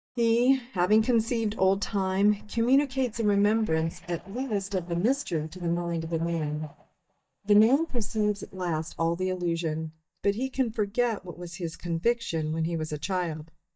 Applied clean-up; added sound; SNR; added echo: neural mask model DeepFilterNet 3.